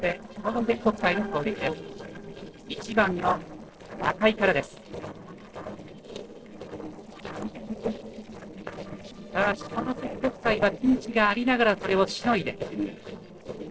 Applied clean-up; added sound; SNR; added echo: neural separator model SepFormer DNS4.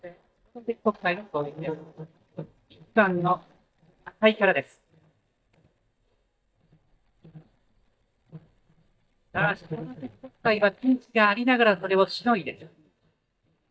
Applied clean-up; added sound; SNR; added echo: neural mask model DeepFilterNet 3.